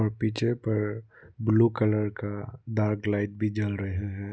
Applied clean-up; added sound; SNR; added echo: none; none; none; none.